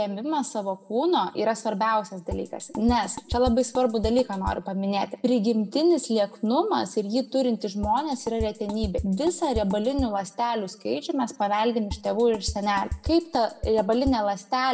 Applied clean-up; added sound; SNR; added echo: none; Drum kit; 10 dB; reverberation time 0.6 s.